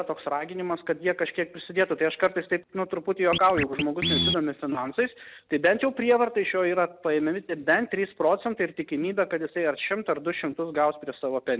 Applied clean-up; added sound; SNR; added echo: none; Scratching (performance technique); 5 dB; none.